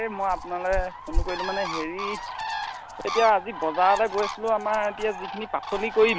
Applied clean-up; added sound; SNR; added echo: none; Rattle + Bird; 6 dB; none.